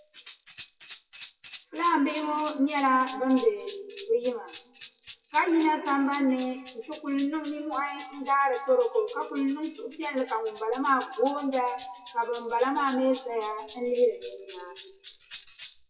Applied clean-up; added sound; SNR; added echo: classical method WPE with log-MMSE.